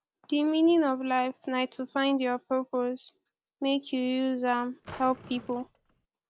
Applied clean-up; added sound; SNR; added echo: none; Drawer open or close; 18 dB; none.